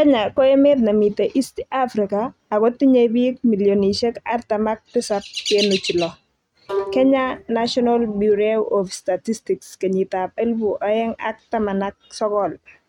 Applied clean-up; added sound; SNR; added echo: neural mask model RNNoise.